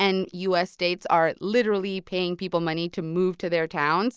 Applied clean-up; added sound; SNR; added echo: none; none; none; none.